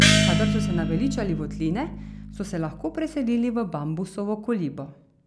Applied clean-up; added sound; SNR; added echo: none; Gong + Bass guitar; -1 dB; none.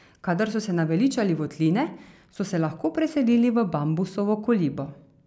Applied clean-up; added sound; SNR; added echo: none; none; none; none.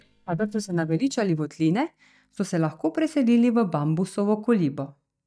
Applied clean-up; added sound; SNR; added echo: neural mask model DeepFilterNet 3.